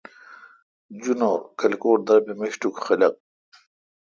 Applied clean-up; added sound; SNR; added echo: none; none; none; none.